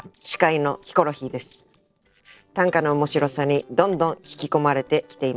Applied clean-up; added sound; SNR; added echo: neural separator model SepFormer DNS4.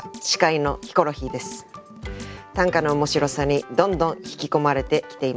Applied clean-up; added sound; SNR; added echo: none; Drum kit; 17 dB; none.